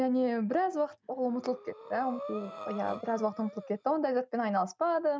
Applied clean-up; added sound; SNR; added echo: none; Breathing; 14 dB; none.